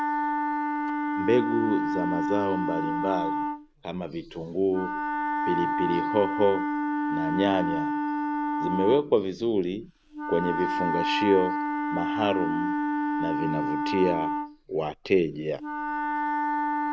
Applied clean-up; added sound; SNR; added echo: none; Wind instrument, woodwind instrument; 0 dB; none.